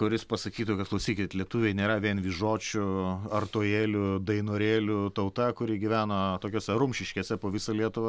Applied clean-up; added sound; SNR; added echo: none; none; none; none.